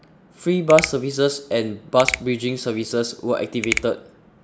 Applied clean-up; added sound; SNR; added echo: none; Finger snapping; 9 dB; none.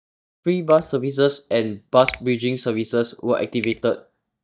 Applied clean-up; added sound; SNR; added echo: neural mask model DeepFilterNet 3.